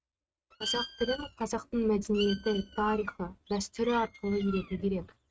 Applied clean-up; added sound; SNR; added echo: neural mask model RNNoise.